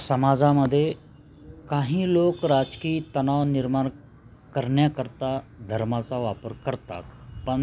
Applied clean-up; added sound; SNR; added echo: none; none; none; none.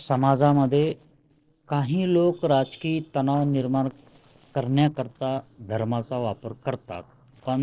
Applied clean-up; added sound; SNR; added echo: neural separator model SepFormer DNS4.